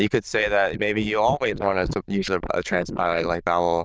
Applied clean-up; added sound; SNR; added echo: neural diffusion model UNIVERSE++.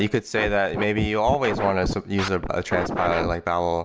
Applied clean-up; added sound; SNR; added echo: none; Scratching (performance technique); 6 dB; none.